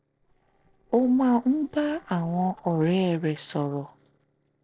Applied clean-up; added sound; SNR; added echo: neural separator model SepFormer DNS4.